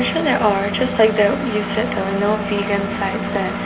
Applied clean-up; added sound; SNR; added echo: none; Engine; 4 dB; none.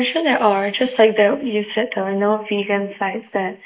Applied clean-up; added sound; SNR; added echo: neural mask model Resemble Enhance denoiser.